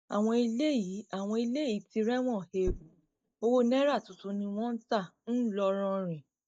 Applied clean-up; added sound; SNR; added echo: neural mask model DeepFilterNet 3.